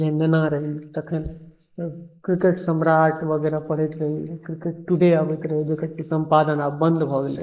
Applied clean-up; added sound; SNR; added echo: neural mask model Resemble Enhance denoiser.